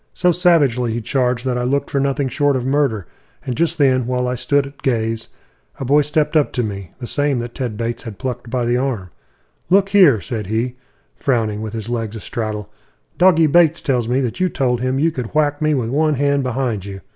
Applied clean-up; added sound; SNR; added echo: none; none; none; none.